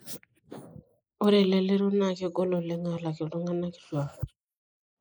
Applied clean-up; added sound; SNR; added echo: neural mask model Resemble Enhance denoiser.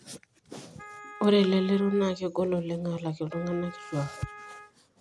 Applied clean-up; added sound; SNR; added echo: none; Wind instrument, woodwind instrument; 18 dB; none.